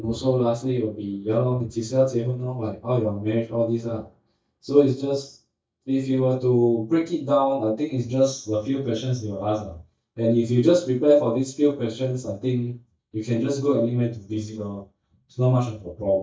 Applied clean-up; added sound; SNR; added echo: neural mask model DeepFilterNet 3.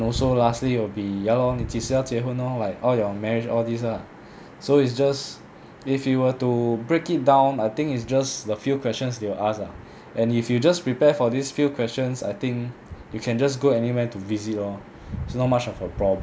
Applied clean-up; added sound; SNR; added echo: none; none; none; none.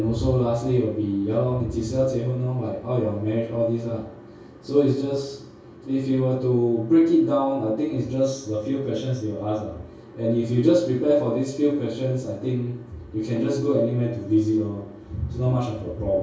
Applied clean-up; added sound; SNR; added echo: none; Ringtone; 11 dB; reverberation time 0.6 s.